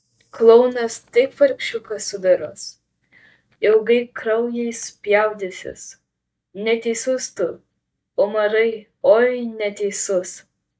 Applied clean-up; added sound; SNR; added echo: neural mask model DeepFilterNet 3.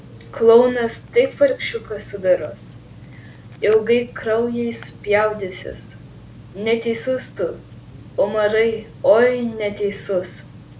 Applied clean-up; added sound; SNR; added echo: none; Tick-tock; 19 dB; none.